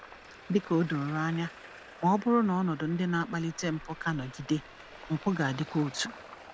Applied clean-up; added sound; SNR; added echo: none; Traffic noise, roadway noise; 17 dB; none.